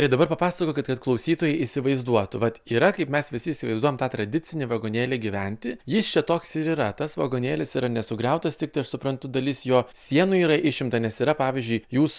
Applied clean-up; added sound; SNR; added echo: none; none; none; none.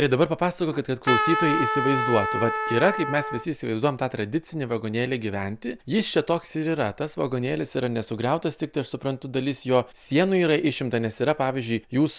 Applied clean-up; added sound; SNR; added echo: none; Trumpet; 2 dB; none.